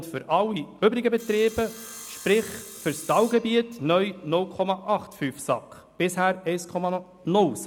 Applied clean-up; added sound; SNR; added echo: none; Sawing; 19 dB; none.